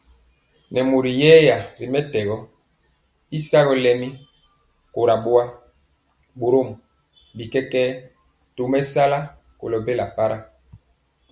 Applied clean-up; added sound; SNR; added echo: none; none; none; none.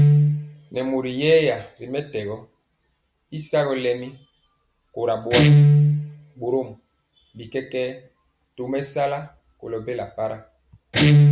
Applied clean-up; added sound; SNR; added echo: none; Guitar; -4 dB; none.